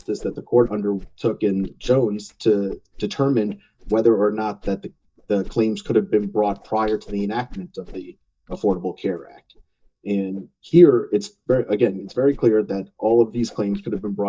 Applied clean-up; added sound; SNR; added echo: neural mask model DeepFilterNet 3.